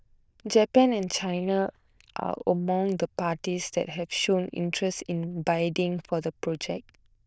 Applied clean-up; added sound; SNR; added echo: neural diffusion model UNIVERSE++.